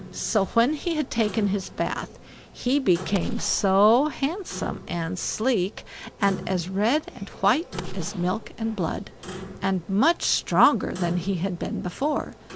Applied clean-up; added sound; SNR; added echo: none; Gunshot, gunfire + Clock; 13 dB; none.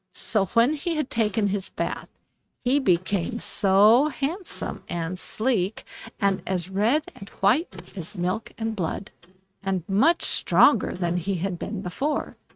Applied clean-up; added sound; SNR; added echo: neural mask model RNNoise.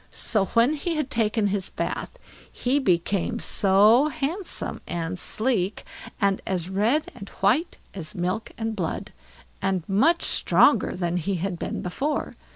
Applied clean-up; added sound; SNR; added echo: none; none; none; none.